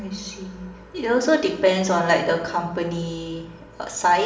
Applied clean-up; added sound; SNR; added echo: none; none; none; reverberation time 0.8 s.